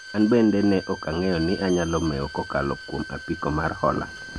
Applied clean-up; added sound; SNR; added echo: none; Bowed string instrument; 15 dB; none.